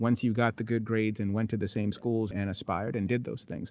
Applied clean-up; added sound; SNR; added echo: none; none; none; none.